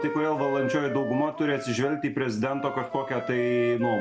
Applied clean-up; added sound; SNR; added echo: none; Wind instrument, woodwind instrument; 7 dB; none.